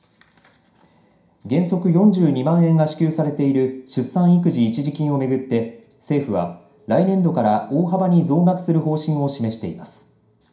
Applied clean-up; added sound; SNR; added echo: none; none; none; reverberation time 0.5 s.